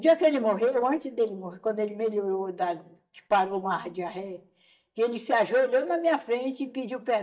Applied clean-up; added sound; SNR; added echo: neural mask model DeepFilterNet 3.